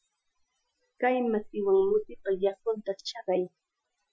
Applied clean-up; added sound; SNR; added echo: classical method Wiener filter.